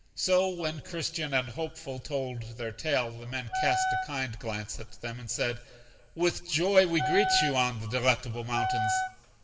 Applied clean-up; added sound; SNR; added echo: none; Wind instrument, woodwind instrument; 1 dB; reverberation time 1.0 s.